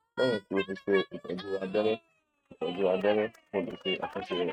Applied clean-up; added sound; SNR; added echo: neural mask model RNNoise.